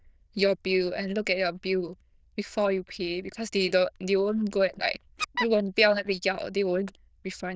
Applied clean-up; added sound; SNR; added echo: neural diffusion model UNIVERSE++.